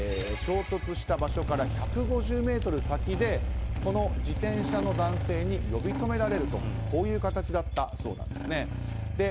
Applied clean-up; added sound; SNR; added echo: none; Engine starting / Motorcycle; 0 dB; none.